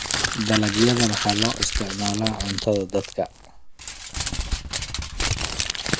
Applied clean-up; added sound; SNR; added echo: none; Crumpling, crinkling; 1 dB; none.